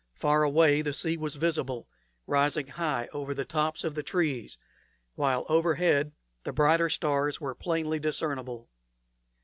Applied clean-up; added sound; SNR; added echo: none; none; none; none.